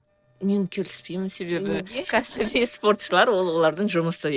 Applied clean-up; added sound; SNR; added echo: neural separator model SepFormer DNS4.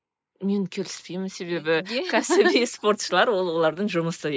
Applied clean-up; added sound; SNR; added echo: neural mask model Resemble Enhance denoiser.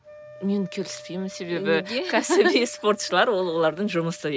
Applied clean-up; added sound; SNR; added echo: none; Wind instrument, woodwind instrument; 20 dB; none.